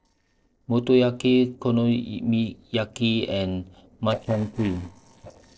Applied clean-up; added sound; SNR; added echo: neural separator model SepFormer DNS4.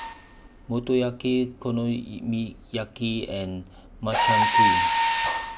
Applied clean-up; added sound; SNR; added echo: none; Mechanisms; -3 dB; none.